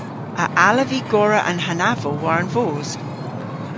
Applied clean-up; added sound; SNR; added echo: none; Wind / Ocean; 7 dB; none.